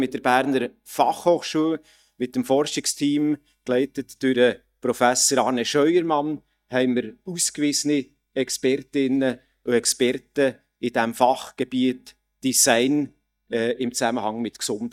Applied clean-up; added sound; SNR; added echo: neural mask model DeepFilterNet 3.